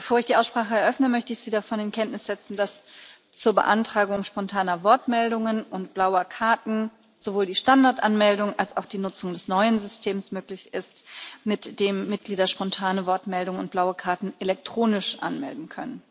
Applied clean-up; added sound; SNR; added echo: none; none; none; none.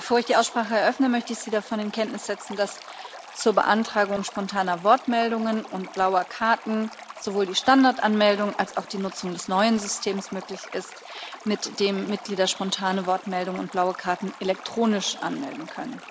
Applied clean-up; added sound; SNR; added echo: none; Stream; 17 dB; none.